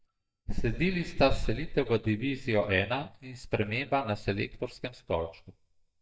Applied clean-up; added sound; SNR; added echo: neural mask model DeepFilterNet 3.